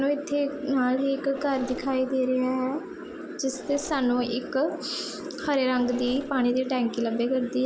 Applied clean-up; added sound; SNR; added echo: none; Mechanisms; 19 dB; none.